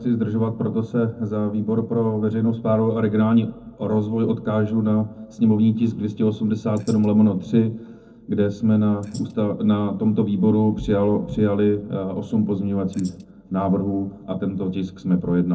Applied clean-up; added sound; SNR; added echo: neural separator model SepFormer DNS4.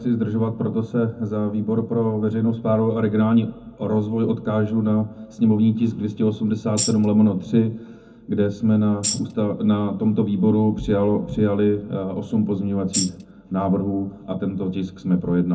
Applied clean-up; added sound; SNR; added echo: none; Tambourine; 5 dB; reverberation time 0.3 s.